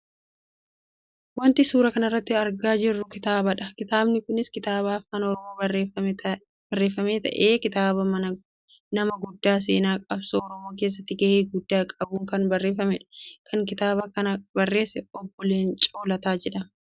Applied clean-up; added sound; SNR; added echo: none; none; none; none.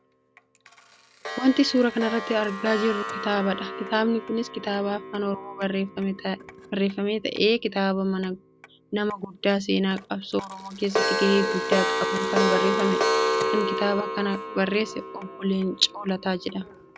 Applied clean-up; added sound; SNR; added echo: none; Clock; 4 dB; none.